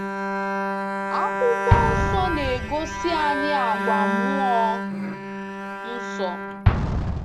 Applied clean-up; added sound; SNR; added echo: none; Bowed string instrument + Explosion; -3 dB; none.